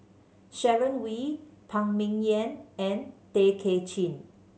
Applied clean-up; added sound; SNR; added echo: none; none; none; none.